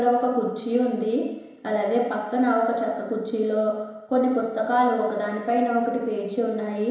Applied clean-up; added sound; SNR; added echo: none; none; none; reverberation time 1.0 s.